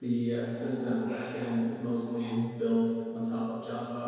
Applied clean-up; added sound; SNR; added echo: none; Wind; 20 dB; reverberation time 2.2 s.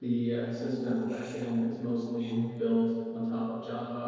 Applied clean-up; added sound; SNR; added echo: neural separator model SepFormer DNS4.